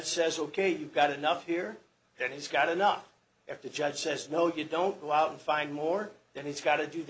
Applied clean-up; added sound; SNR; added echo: none; none; none; none.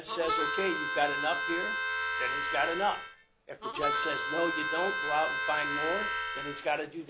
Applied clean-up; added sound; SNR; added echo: none; Harmonica; -1 dB; none.